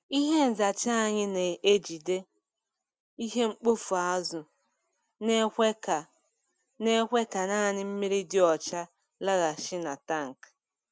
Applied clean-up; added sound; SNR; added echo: none; none; none; none.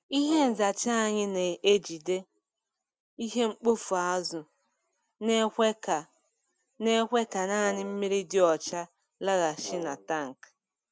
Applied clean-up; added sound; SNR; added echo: none; Brass instrument; 16 dB; none.